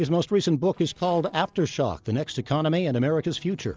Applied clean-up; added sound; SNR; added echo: neural separator model SepFormer DNS4.